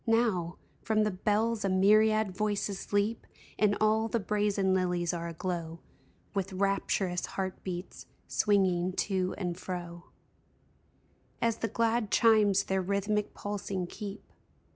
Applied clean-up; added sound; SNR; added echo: none; none; none; none.